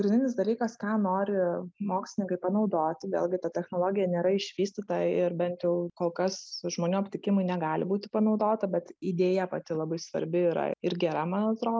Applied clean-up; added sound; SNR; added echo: none; none; none; none.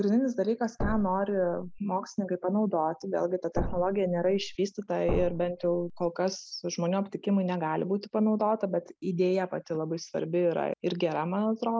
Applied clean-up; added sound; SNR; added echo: none; Thump, thud; 6 dB; none.